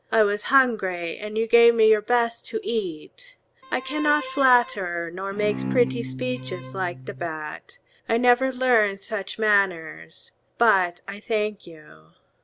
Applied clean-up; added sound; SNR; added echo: none; Bowed string instrument; 10 dB; none.